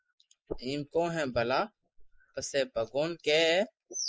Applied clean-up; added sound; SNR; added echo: neural mask model Resemble Enhance denoiser.